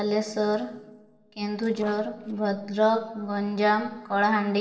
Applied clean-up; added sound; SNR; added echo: neural separator model SepFormer DNS4.